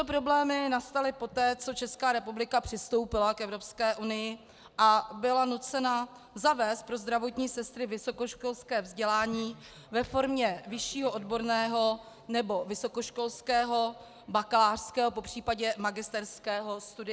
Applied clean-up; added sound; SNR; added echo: none; none; none; none.